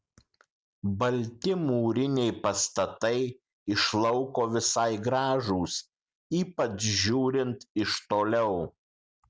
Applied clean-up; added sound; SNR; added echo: none; none; none; none.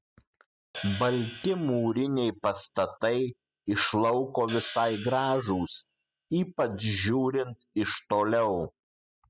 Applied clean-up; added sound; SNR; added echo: classical method spectral subtraction.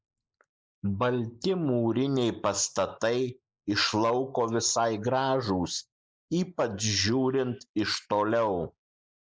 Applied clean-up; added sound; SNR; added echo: neural mask model Resemble Enhance denoiser.